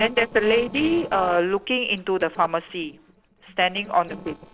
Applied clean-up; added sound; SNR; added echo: neural separator model SepFormer DNS4.